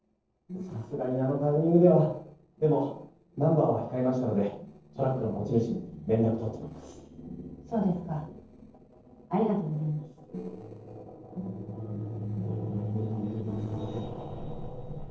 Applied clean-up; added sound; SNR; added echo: neural separator model SepFormer DNS4.